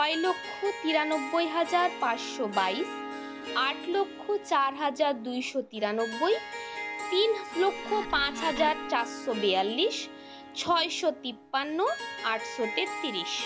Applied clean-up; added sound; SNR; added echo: none; Wood + Harp; 9 dB; none.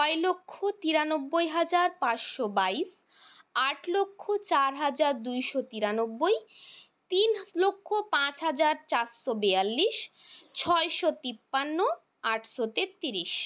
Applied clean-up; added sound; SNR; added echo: none; none; none; none.